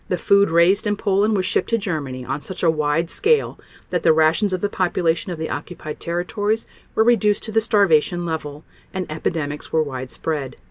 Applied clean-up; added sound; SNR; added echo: none; none; none; none.